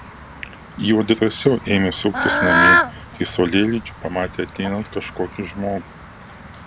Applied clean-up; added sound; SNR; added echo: none; Bird / Fowl; 2 dB; none.